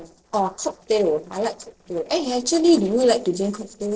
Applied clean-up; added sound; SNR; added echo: neural separator model SepFormer DNS4.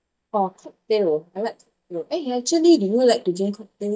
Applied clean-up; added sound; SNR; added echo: neural mask model DeepFilterNet 3.